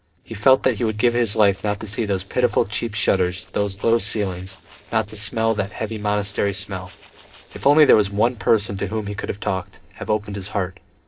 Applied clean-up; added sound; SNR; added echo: neural separator model SepFormer DNS4.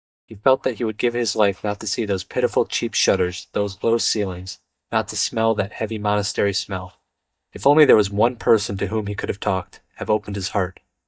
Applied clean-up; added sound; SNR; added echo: neural mask model DeepFilterNet 3.